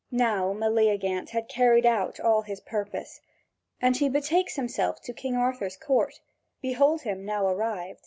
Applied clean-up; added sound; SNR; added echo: none; none; none; none.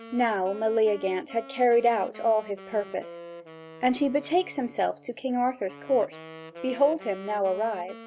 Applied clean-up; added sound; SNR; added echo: none; Wind instrument, woodwind instrument; 17 dB; none.